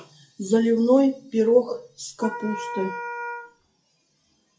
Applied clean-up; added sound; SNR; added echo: classical method WPE with log-MMSE.